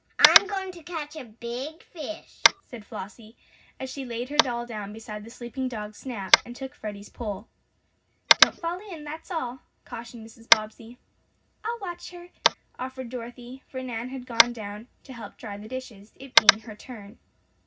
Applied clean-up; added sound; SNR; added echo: none; Tap; -4 dB; reverberation time 0.4 s.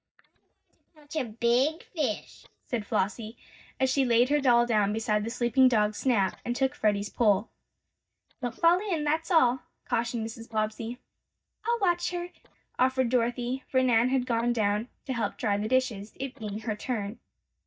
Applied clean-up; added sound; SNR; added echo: neural mask model DeepFilterNet 3.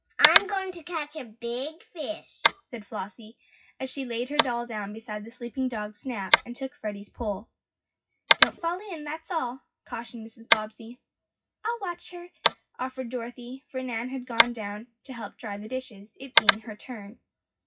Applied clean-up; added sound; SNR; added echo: classical method WPE with log-MMSE.